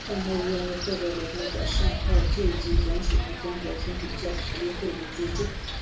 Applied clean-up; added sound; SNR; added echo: none; Wind; -4 dB; reverberation time 0.3 s.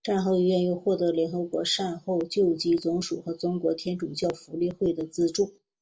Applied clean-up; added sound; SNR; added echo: none; none; none; none.